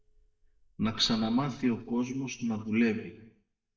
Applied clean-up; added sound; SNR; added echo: neural mask model DeepFilterNet 3.